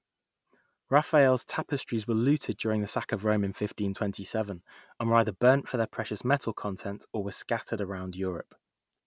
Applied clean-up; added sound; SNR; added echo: none; none; none; none.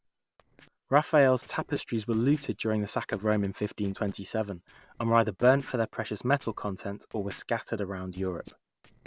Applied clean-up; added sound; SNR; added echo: neural separator model SepFormer DNS4.